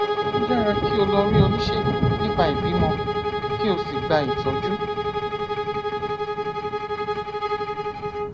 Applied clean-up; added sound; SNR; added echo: none; Bowed string instrument + Thunder; -4 dB; none.